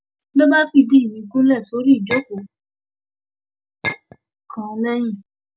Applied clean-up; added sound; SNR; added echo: none; Chink, clink; 10 dB; none.